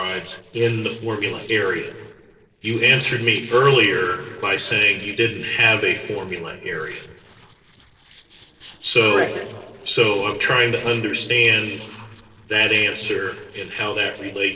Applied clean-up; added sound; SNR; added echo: neural separator model SepFormer DNS4.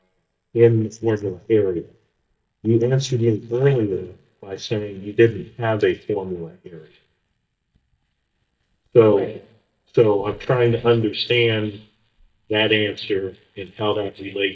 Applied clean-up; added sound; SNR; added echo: neural mask model DeepFilterNet 3.